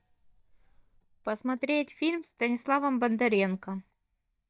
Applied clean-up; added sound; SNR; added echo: neural mask model DeepFilterNet 3.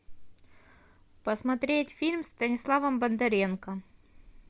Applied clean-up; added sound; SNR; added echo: none; none; none; none.